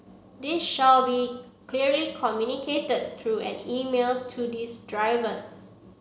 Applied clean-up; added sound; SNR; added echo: none; none; none; none.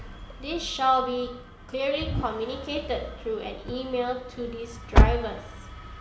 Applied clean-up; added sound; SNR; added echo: none; Engine starting; -1 dB; none.